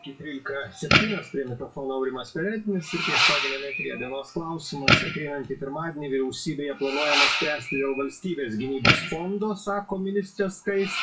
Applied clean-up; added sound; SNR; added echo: classical method WPE with log-MMSE.